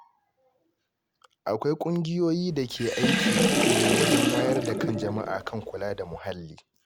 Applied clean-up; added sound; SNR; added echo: none; Sink (filling or washing) / Water; -4 dB; none.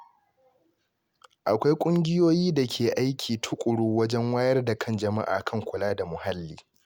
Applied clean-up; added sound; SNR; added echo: none; none; none; none.